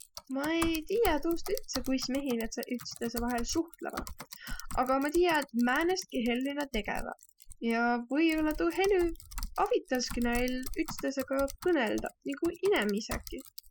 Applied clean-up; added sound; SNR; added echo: classical method spectral subtraction.